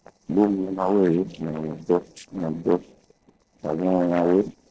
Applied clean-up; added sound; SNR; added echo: neural separator model SepFormer DNS4.